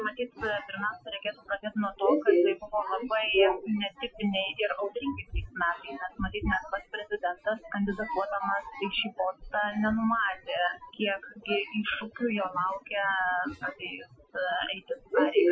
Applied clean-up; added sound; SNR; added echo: classical method Wiener filter.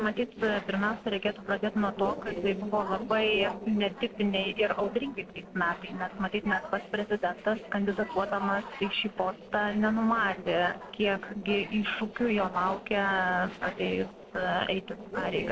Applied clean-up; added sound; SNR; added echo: neural separator model SepFormer DNS4.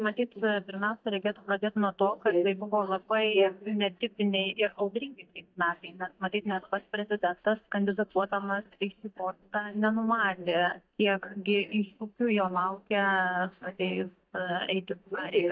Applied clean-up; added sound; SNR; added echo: neural mask model DeepFilterNet 3.